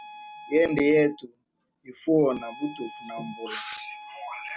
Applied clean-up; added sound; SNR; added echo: none; Wind instrument, woodwind instrument; 17 dB; none.